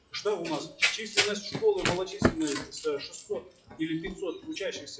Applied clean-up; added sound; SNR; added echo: classical method WPE with log-MMSE.